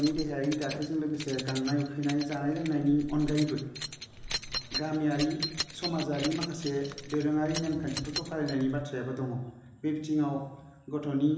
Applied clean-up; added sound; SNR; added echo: none; Keys jangling; 10 dB; reverberation time 1.0 s.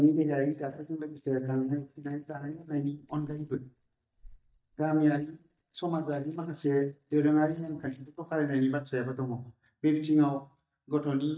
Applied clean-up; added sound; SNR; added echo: neural mask model DeepFilterNet 3.